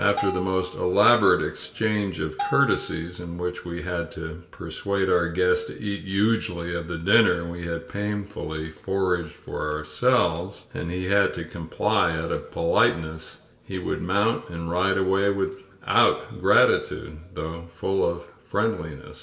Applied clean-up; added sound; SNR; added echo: none; Bell; 11 dB; reverberation time 0.8 s.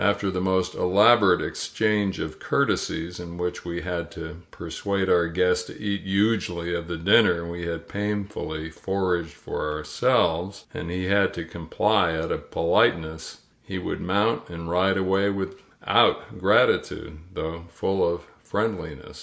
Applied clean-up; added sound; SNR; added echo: none; none; none; none.